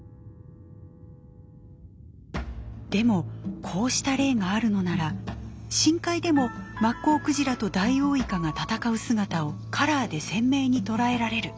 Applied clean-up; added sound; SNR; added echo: none; none; none; none.